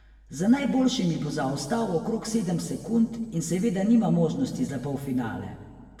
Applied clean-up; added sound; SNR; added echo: none; none; none; reverberation time 1.4 s.